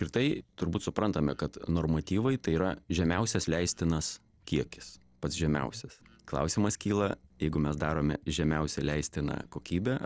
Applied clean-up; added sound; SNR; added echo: neural separator model SepFormer DNS4.